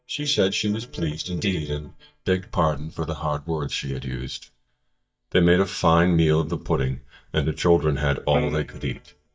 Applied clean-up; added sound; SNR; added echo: neural mask model DeepFilterNet 3.